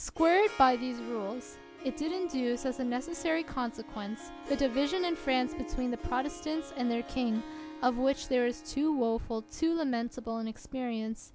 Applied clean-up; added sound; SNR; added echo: none; Harp; 14 dB; none.